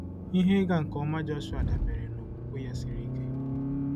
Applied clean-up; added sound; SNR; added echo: none; Accelerating, revving, vroom; 1 dB; none.